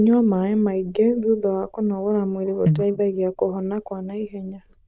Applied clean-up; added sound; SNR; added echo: neural diffusion model UNIVERSE++.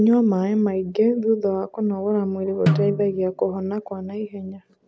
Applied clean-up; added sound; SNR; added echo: none; Snare drum; 5 dB; none.